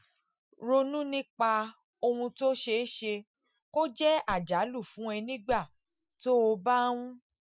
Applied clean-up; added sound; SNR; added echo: classical method Wiener filter.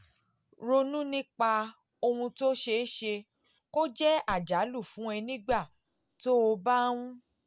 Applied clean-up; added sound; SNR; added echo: none; Wood; 18 dB; none.